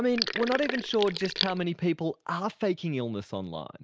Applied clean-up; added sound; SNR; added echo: none; Sink (filling or washing); 4 dB; none.